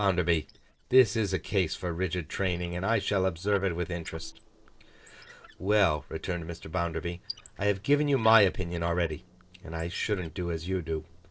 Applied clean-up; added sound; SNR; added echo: neural separator model SepFormer DNS4.